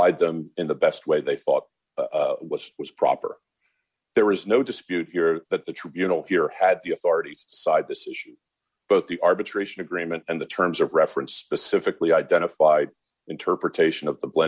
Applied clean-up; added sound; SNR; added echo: none; none; none; none.